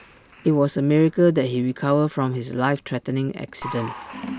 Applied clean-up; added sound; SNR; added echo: none; Scissors + Applause / Crowd; 17 dB; none.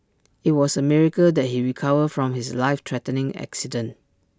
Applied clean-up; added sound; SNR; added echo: none; none; none; none.